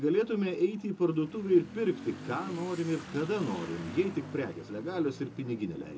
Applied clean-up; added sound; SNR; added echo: none; Motorcycle / Accelerating, revving, vroom; 14 dB; reverberation time 0.2 s.